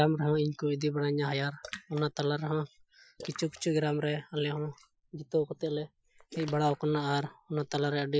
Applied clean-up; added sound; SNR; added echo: classical method Wiener filter.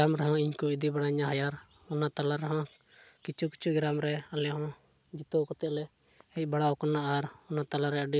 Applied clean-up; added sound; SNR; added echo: none; none; none; none.